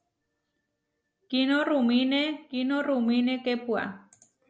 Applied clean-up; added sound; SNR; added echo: none; none; none; none.